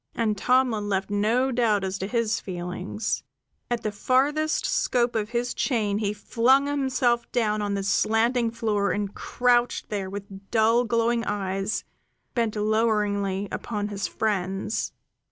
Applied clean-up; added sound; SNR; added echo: none; none; none; none.